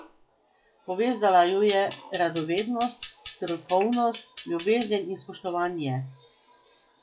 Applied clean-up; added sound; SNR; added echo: classical method log-MMSE.